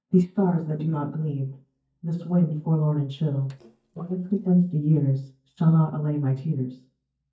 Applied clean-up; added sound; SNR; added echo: neural mask model DeepFilterNet 3.